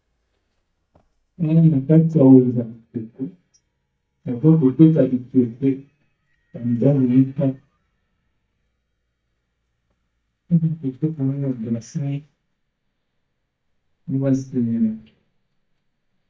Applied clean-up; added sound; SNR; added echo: neural mask model DeepFilterNet 3.